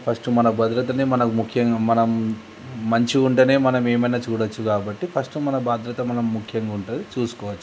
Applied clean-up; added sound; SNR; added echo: none; none; none; none.